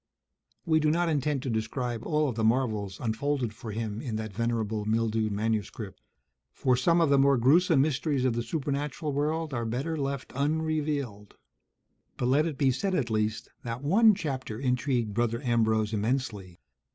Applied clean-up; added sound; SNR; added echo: none; none; none; none.